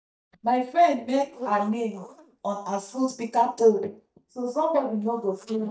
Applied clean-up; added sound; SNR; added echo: neural mask model DeepFilterNet 3.